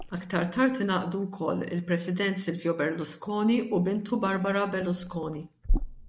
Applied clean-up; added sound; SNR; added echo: neural mask model Resemble Enhance denoiser.